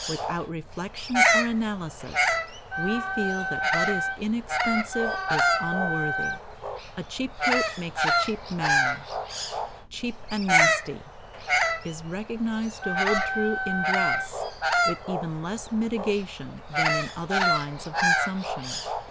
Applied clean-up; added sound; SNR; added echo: none; Bird vocalization, bird call, bird song + Wind instrument, woodwind instrument; -4 dB; none.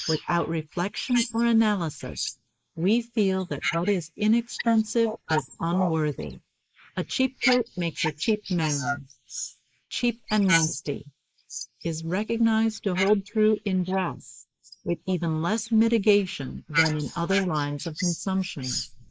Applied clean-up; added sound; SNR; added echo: neural mask model Resemble Enhance denoiser.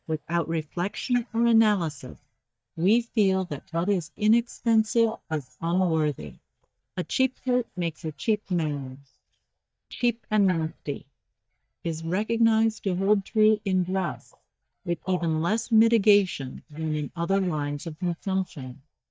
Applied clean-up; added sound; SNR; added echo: neural mask model DeepFilterNet 3.